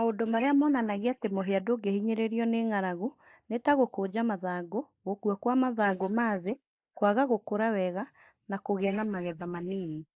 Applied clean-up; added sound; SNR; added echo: neural mask model Resemble Enhance denoiser.